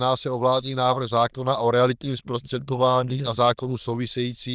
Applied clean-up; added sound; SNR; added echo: neural diffusion model UNIVERSE++.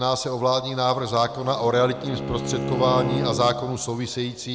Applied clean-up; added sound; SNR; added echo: none; Bowed string instrument; 7 dB; none.